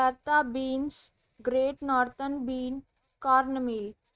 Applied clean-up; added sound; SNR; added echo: neural mask model RNNoise.